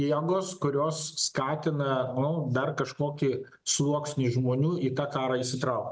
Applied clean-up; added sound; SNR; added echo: none; none; none; none.